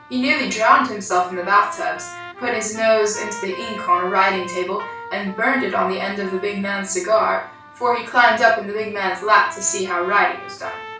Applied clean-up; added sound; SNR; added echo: none; Trumpet; 16 dB; reverberation time 0.3 s.